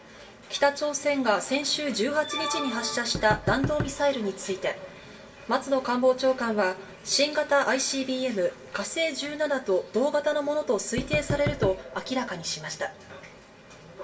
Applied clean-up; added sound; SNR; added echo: none; Knock; 7 dB; reverberation time 0.2 s.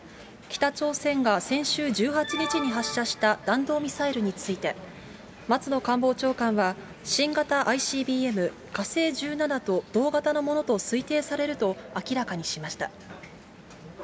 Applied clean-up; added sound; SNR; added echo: none; none; none; none.